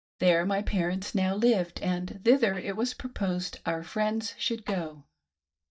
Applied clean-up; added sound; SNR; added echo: neural mask model DeepFilterNet 3.